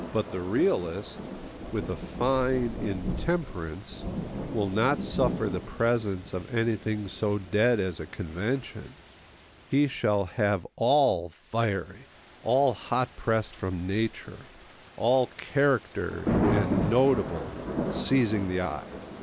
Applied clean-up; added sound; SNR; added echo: none; Thunder / Rain; 7 dB; none.